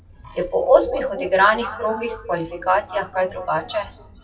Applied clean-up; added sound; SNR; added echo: classical method WPE with log-MMSE.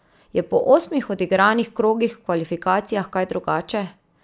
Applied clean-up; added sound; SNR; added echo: none; none; none; none.